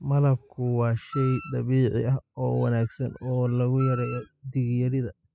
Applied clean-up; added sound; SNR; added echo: classical method spectral subtraction.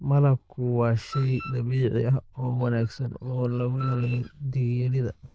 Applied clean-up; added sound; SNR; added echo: neural diffusion model UNIVERSE++.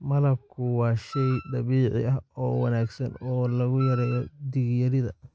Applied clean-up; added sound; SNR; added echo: neural mask model RNNoise.